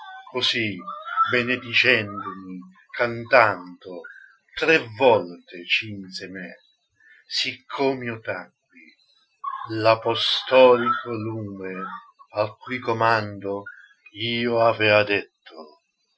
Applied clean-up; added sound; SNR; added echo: classical method Wiener filter.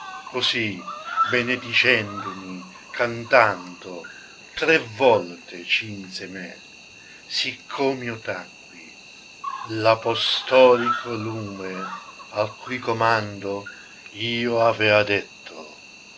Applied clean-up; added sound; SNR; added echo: none; Cricket; 12 dB; none.